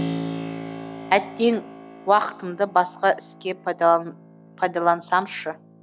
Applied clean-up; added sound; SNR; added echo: none; Keyboard (musical); 13 dB; none.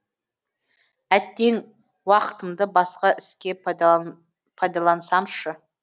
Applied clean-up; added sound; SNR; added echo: none; none; none; none.